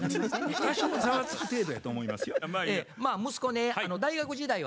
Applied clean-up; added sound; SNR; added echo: none; none; none; none.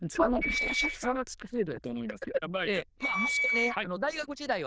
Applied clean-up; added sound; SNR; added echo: neural diffusion model UNIVERSE++.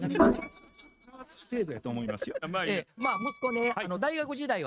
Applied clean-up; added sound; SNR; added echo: neural mask model RNNoise.